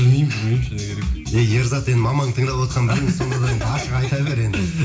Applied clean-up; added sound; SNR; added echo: none; none; none; reverberation time 0.4 s.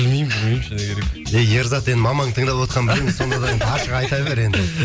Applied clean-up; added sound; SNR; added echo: none; none; none; none.